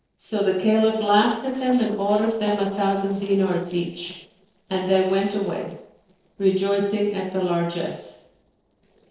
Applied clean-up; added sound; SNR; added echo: neural separator model SepFormer DNS4.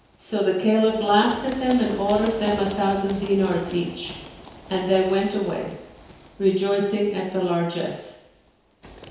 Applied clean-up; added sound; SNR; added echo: none; Run; 17 dB; reverberation time 1.0 s.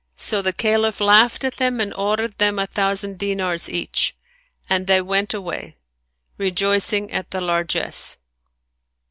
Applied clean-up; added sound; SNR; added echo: none; none; none; none.